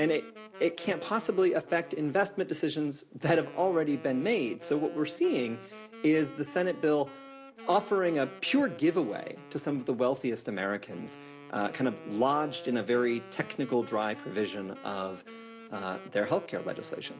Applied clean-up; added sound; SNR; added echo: none; Wind instrument, woodwind instrument; 17 dB; none.